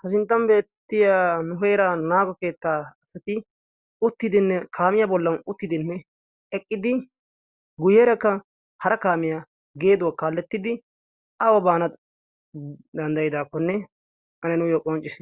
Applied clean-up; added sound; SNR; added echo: none; none; none; none.